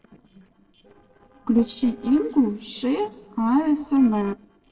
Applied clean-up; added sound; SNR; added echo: neural separator model SepFormer DNS4.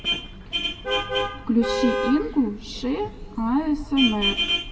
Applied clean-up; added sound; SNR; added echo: none; Vehicle horn, car horn, honking; 3 dB; reverberation time 1.5 s.